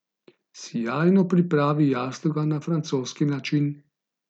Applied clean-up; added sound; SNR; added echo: none; none; none; none.